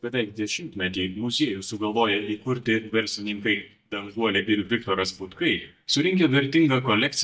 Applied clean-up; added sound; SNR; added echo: neural mask model DeepFilterNet 3.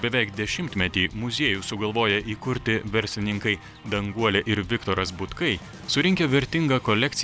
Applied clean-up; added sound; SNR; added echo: none; none; none; none.